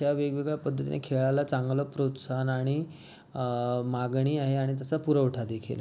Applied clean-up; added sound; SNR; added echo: none; none; none; none.